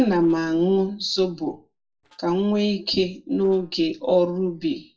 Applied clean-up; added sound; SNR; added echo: neural separator model SepFormer DNS4.